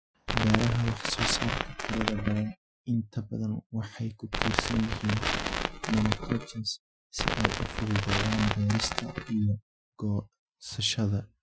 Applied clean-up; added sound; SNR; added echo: classical method Wiener filter.